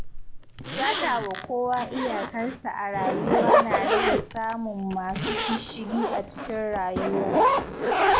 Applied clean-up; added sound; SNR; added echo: none; Zipper (clothing); -3 dB; none.